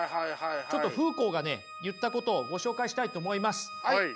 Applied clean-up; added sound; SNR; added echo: none; Organ; 13 dB; none.